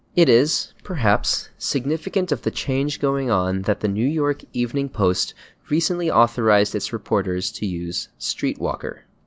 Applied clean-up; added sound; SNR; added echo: none; none; none; none.